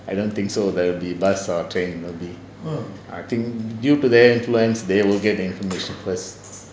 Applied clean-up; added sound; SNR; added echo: none; none; none; none.